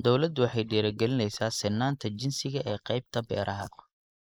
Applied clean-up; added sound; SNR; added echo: neural mask model Resemble Enhance denoiser.